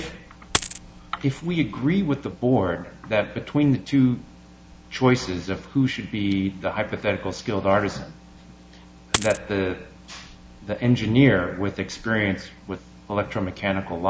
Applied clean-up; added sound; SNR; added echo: none; Coin (dropping); 3 dB; none.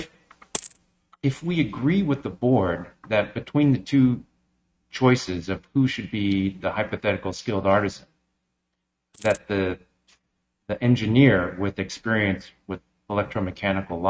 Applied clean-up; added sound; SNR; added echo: neural mask model RNNoise.